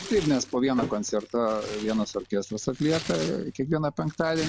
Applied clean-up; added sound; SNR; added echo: none; Thump, thud + Tearing; 13 dB; none.